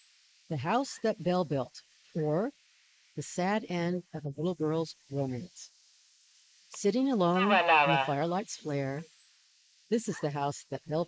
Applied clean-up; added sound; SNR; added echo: neural mask model Resemble Enhance denoiser.